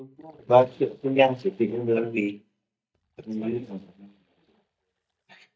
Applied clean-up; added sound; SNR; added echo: neural mask model DeepFilterNet 3.